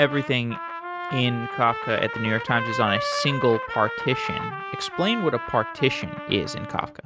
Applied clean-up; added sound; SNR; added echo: none; Trumpet; 7 dB; none.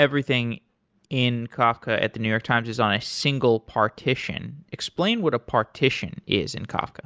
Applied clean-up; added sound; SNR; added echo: none; none; none; none.